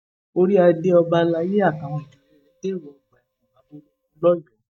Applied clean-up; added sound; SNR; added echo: neural mask model DeepFilterNet 3.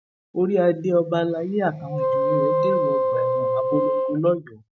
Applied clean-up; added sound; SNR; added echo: neural mask model RNNoise.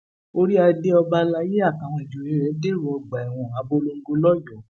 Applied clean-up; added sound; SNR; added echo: none; none; none; none.